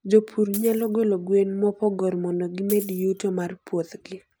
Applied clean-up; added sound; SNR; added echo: none; Coin (dropping); 13 dB; none.